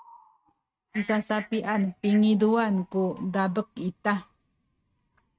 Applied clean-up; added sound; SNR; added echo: neural mask model RNNoise.